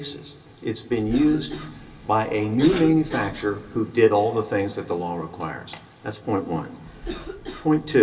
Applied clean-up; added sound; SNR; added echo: none; Cough; 15 dB; reverberation time 2.6 s.